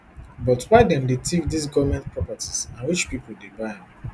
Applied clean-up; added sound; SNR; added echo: none; none; none; none.